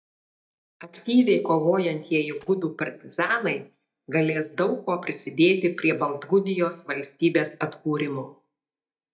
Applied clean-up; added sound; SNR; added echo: neural mask model DeepFilterNet 3.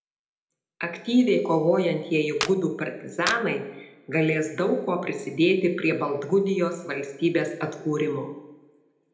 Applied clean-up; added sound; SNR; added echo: none; Clapping; 10 dB; reverberation time 0.8 s.